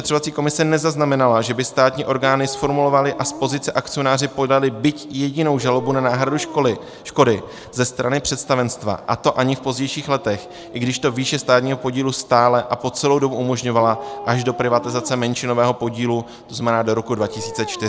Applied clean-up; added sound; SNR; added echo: none; Dog; 18 dB; none.